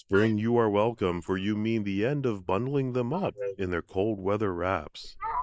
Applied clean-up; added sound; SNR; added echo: neural mask model Resemble Enhance denoiser.